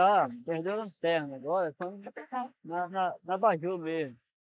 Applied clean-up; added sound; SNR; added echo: neural mask model Resemble Enhance denoiser.